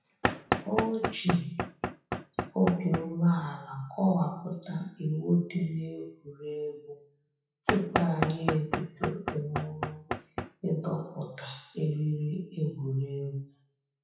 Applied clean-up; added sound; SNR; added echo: classical method WPE with log-MMSE.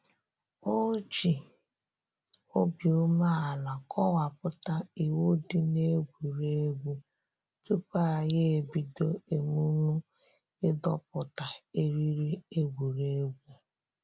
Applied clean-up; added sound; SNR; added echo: none; none; none; none.